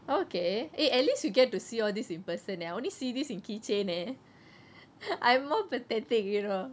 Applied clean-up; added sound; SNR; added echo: none; none; none; none.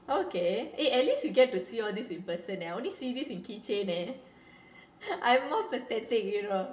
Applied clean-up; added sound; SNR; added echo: none; none; none; reverberation time 0.7 s.